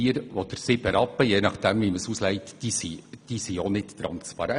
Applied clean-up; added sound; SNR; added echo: none; none; none; none.